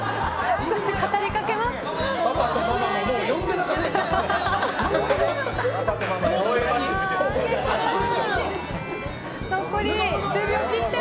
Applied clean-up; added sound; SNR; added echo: none; none; none; none.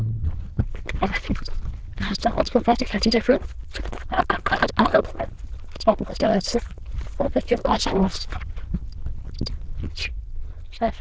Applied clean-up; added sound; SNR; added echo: neural diffusion model UNIVERSE++.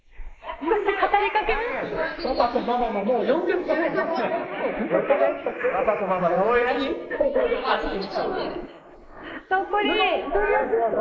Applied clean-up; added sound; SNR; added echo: neural mask model Resemble Enhance denoiser.